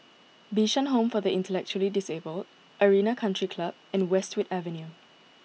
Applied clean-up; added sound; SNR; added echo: none; none; none; none.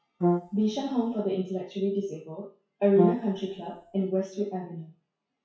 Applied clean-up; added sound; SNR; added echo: classical method WPE with log-MMSE.